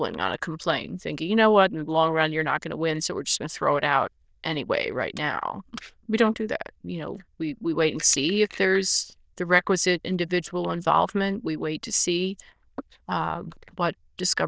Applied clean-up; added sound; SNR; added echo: neural diffusion model UNIVERSE++.